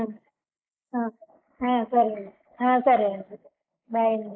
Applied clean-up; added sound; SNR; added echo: neural mask model Resemble Enhance denoiser.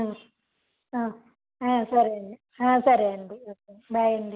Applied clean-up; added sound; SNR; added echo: none; none; none; none.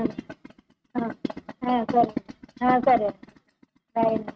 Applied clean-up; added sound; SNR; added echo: neural mask model RNNoise.